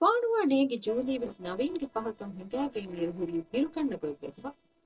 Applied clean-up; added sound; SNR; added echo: neural separator model SepFormer DNS4.